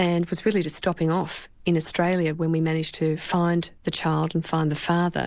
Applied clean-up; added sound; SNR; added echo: none; none; none; none.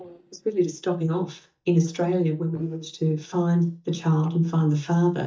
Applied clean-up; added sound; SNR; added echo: neural mask model DeepFilterNet 3.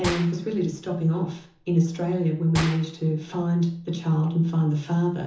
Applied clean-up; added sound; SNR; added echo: none; Gunshot, gunfire; 14 dB; reverberation time 0.7 s.